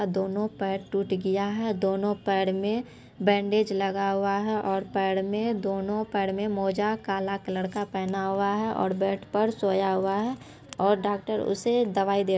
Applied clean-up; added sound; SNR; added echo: none; none; none; none.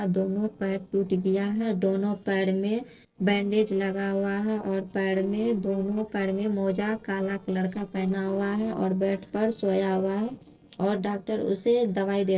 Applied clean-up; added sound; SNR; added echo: neural separator model SepFormer DNS4.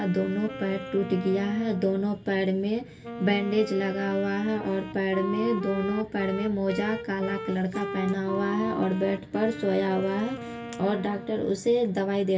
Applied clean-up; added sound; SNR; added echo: none; Wind instrument, woodwind instrument; 10 dB; reverberation time 0.1 s.